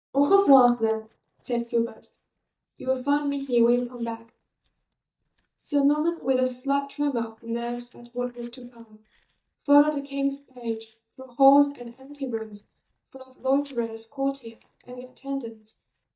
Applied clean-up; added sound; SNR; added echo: neural mask model DeepFilterNet 3.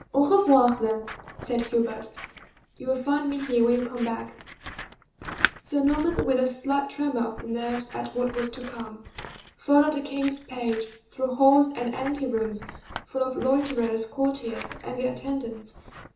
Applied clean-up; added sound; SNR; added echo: none; Scissors; 14 dB; reverberation time 0.7 s.